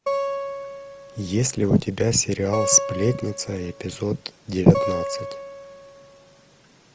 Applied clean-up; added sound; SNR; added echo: none; Acoustic guitar; 7 dB; none.